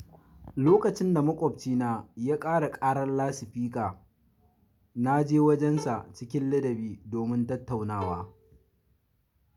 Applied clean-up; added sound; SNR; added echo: none; Bowed string instrument; 17 dB; none.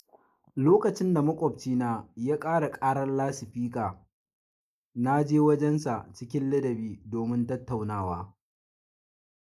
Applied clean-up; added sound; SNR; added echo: neural mask model Resemble Enhance denoiser.